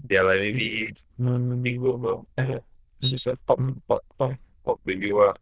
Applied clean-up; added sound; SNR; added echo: neural diffusion model UNIVERSE++.